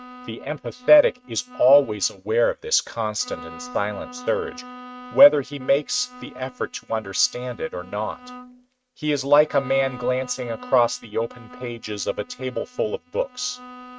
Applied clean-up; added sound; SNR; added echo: neural mask model RNNoise.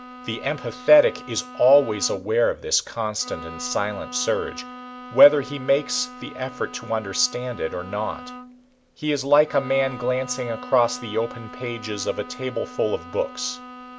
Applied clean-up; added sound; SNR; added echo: none; Bowed string instrument; 15 dB; none.